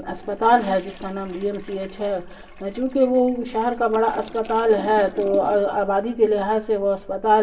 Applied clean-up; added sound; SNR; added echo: none; Toilet flush; 19 dB; reverberation time 0.8 s.